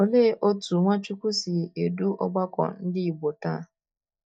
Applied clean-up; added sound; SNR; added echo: neural mask model DeepFilterNet 3.